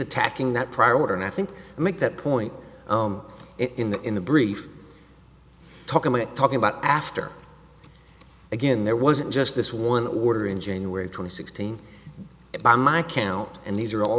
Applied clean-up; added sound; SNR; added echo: none; none; none; none.